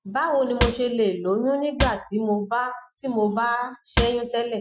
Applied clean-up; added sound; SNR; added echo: classical method Wiener filter.